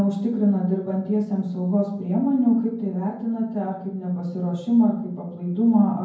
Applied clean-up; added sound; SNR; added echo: none; none; none; reverberation time 0.9 s.